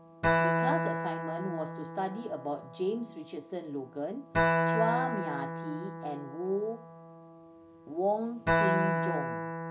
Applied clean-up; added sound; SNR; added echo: none; Acoustic guitar; -3 dB; none.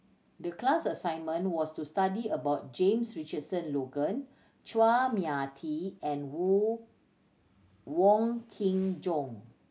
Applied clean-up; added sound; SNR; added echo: none; none; none; none.